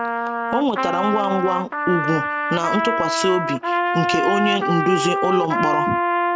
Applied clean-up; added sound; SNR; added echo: none; Trumpet; 0 dB; none.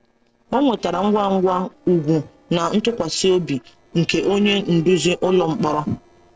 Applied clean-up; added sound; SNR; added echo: neural separator model SepFormer DNS4.